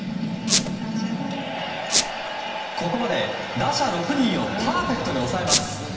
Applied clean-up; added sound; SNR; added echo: none; Squeak; -1 dB; reverberation time 2.4 s.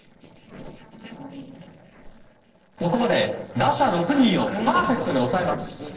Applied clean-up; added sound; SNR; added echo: neural separator model SepFormer DNS4.